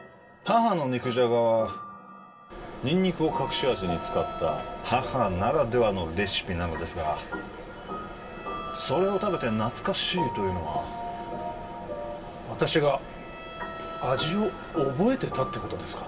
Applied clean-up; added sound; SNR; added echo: none; Bowed string instrument; 17 dB; reverberation time 0.2 s.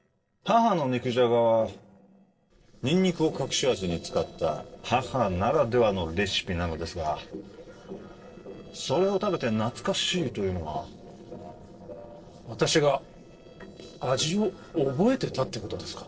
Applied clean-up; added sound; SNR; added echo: neural separator model SepFormer DNS4.